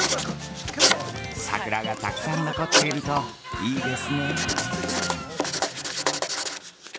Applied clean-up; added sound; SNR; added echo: none; Writing; -1 dB; none.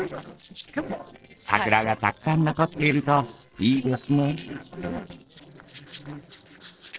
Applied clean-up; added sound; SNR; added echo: neural separator model SepFormer DNS4.